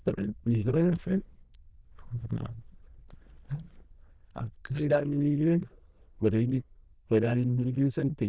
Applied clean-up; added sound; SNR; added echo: neural diffusion model UNIVERSE++.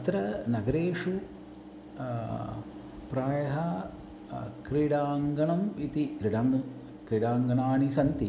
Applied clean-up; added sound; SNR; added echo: none; none; none; none.